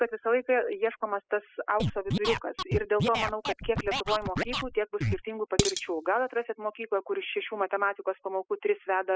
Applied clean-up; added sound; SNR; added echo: classical method spectral subtraction.